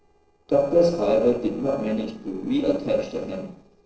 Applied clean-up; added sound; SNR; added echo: neural separator model SepFormer DNS4.